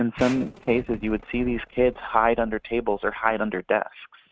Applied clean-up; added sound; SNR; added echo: neural mask model RNNoise.